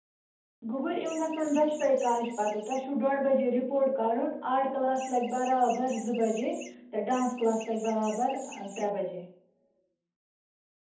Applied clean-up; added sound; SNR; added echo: none; Chirp, tweet; 18 dB; reverberation time 0.6 s.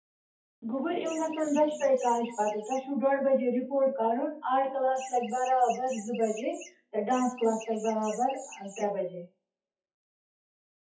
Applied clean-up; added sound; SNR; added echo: classical method WPE with log-MMSE.